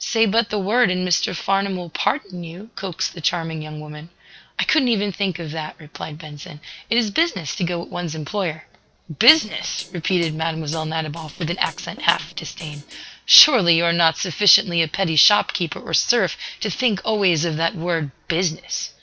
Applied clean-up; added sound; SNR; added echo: neural separator model SepFormer DNS4.